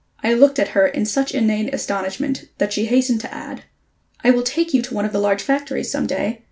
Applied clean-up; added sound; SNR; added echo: none; none; none; none.